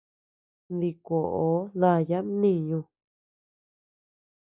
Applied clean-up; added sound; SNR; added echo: none; none; none; none.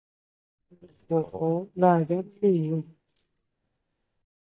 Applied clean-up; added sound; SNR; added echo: neural mask model DeepFilterNet 3.